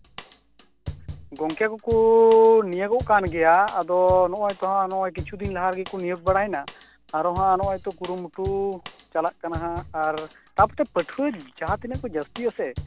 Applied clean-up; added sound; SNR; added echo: none; Drum kit; 16 dB; none.